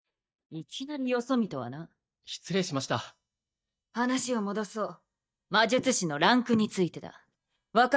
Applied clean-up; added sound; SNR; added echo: neural mask model DeepFilterNet 3.